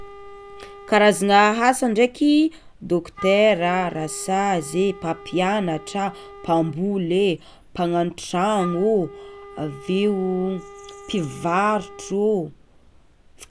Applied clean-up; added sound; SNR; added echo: none; Wind instrument, woodwind instrument; 20 dB; none.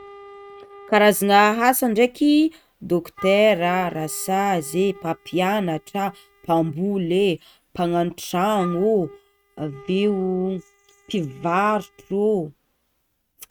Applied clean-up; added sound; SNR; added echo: neural mask model RNNoise.